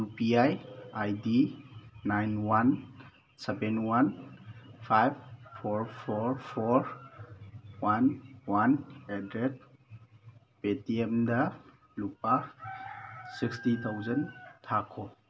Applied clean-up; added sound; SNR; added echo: none; none; none; none.